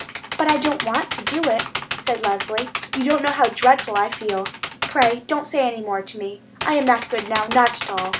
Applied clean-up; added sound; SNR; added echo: none; Computer keyboard; 8 dB; none.